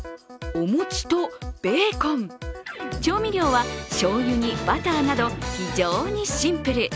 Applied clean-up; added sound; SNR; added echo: none; none; none; none.